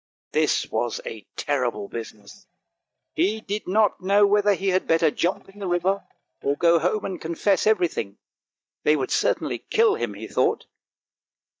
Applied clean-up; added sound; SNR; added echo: neural mask model DeepFilterNet 3.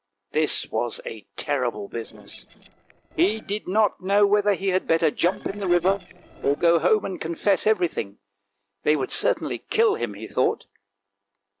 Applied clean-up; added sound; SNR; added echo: neural separator model SepFormer DNS4.